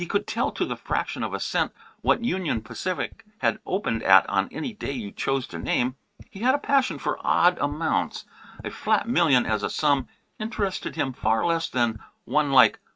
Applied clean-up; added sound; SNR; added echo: neural mask model RNNoise.